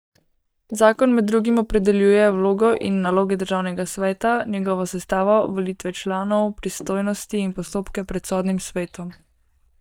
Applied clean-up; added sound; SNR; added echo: neural mask model DeepFilterNet 3.